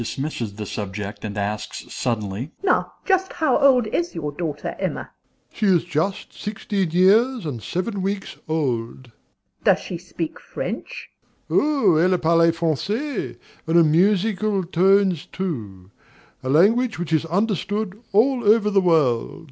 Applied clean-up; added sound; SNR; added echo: none; none; none; none.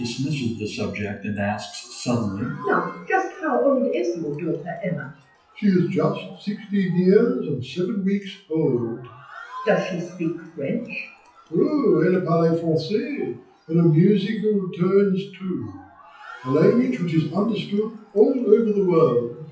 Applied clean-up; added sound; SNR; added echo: classical method WPE with log-MMSE.